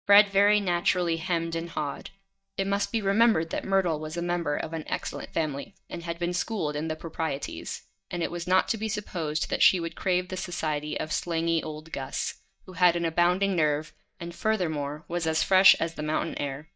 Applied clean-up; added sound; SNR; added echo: neural mask model DeepFilterNet 3.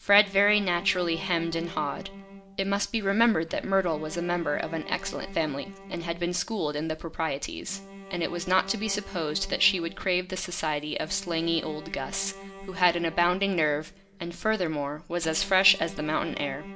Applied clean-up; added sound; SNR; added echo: none; Bowed string instrument; 16 dB; reverberation time 0.4 s.